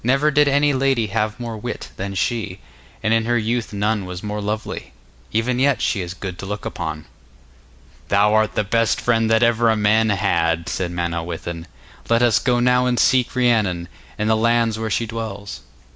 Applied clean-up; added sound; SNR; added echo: none; none; none; none.